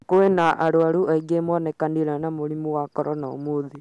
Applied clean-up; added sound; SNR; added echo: none; none; none; none.